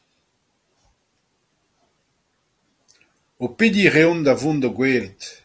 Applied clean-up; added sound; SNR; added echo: none; none; none; none.